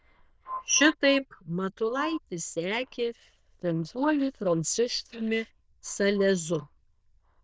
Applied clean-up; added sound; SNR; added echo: neural diffusion model UNIVERSE++.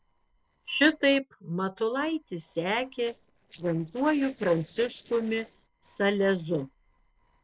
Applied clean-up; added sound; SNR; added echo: neural separator model SepFormer DNS4.